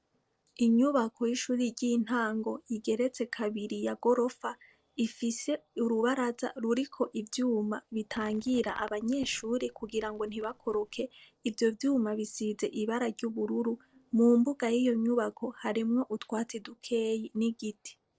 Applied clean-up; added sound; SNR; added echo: neural separator model SepFormer DNS4.